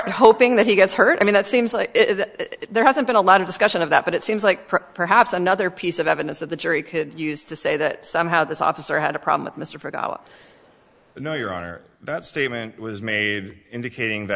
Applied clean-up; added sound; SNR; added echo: none; none; none; none.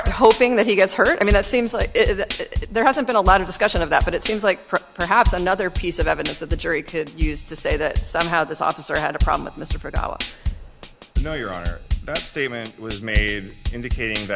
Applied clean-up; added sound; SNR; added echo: none; Drum kit; 5 dB; none.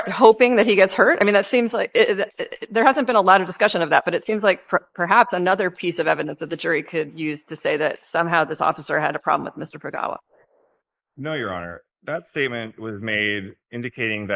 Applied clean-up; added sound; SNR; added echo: neural mask model Resemble Enhance denoiser.